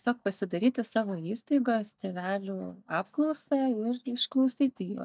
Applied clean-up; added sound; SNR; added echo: neural mask model DeepFilterNet 3.